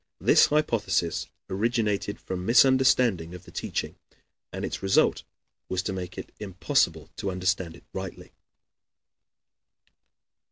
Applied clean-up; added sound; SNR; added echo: none; none; none; none.